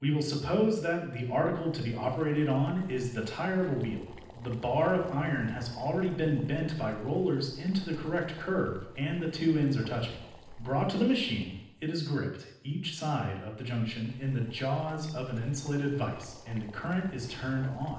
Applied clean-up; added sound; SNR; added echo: neural separator model SepFormer DNS4.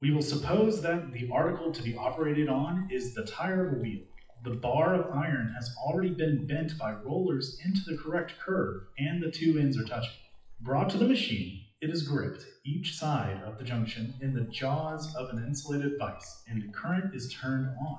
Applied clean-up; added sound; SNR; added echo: classical method WPE with log-MMSE.